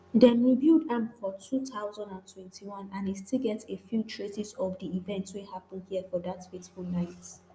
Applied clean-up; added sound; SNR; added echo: none; none; none; none.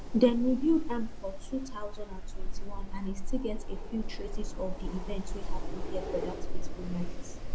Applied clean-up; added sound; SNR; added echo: none; Wind; -2 dB; none.